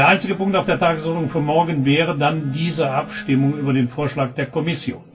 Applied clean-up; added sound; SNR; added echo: none; Telephone; 19 dB; reverberation time 0.2 s.